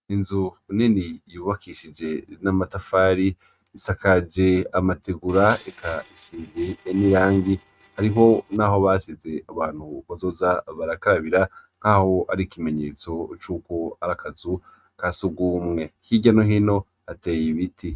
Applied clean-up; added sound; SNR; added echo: neural mask model RNNoise.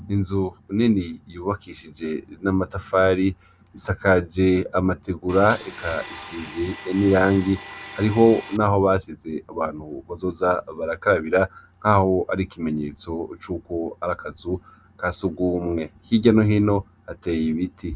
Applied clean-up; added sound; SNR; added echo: none; Domestic sounds, home sounds; 16 dB; none.